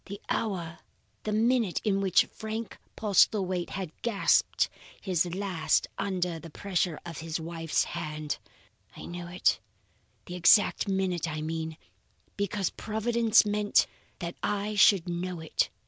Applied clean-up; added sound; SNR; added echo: none; none; none; none.